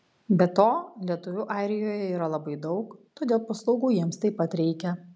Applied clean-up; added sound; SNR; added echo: none; none; none; none.